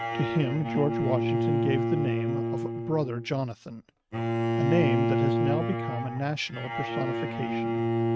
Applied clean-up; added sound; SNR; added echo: neural mask model RNNoise.